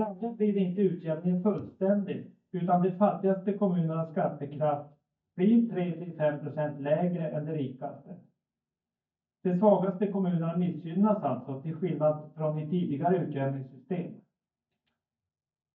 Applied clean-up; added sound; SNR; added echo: neural mask model DeepFilterNet 3.